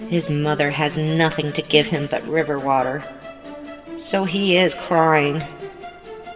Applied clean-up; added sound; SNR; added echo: none; Musical instrument; 15 dB; reverberation time 2.8 s.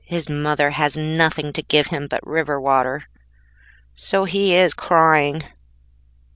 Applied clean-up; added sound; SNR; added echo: none; none; none; none.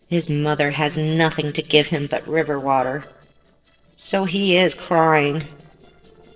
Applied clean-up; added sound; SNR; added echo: neural separator model SepFormer DNS4.